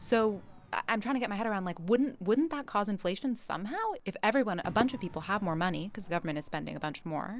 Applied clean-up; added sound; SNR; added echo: none; Crowd / Fireworks; 18 dB; none.